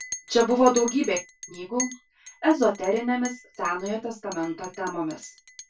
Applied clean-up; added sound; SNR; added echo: none; Chink, clink; 13 dB; reverberation time 0.2 s.